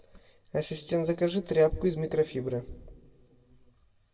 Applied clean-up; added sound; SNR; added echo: none; none; none; reverberation time 0.8 s.